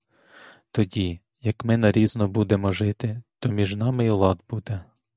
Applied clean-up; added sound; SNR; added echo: none; none; none; none.